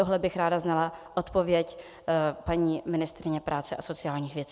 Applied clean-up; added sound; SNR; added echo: none; none; none; none.